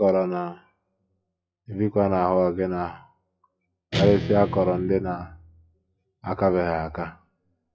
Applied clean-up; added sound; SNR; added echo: classical method WPE with log-MMSE.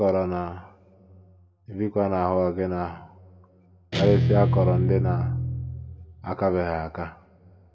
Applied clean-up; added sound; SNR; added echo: none; Guitar; -2 dB; reverberation time 1.5 s.